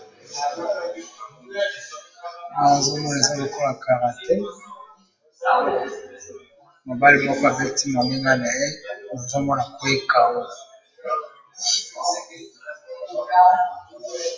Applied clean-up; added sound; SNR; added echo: classical method WPE with log-MMSE.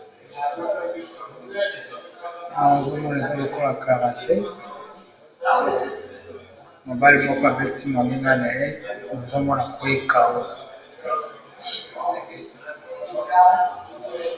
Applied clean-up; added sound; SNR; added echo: none; Bell; 13 dB; reverberation time 0.9 s.